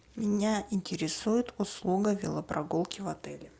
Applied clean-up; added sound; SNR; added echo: none; none; none; none.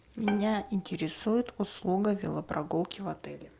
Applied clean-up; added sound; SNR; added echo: none; Bowed string instrument; 15 dB; none.